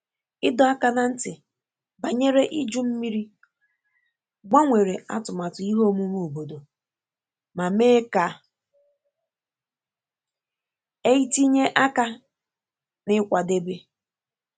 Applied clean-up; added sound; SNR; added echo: none; none; none; none.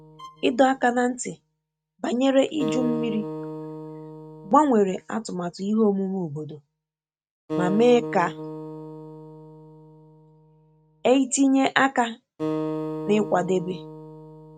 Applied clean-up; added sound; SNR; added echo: neural mask model RNNoise.